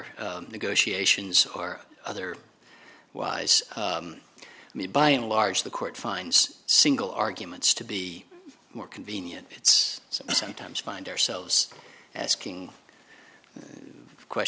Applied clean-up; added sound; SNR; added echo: none; none; none; none.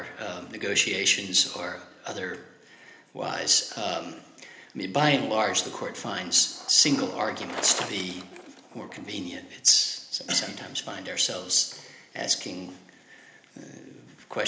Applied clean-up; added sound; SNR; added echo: none; Bicycle; 18 dB; reverberation time 0.8 s.